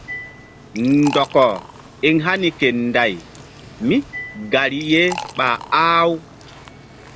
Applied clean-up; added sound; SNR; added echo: none; Liquid; 16 dB; none.